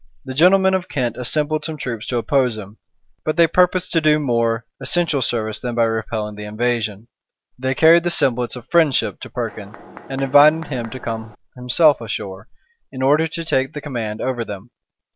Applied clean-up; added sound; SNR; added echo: none; Mechanisms; 17 dB; none.